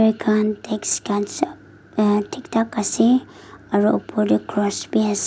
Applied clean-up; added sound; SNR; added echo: none; none; none; none.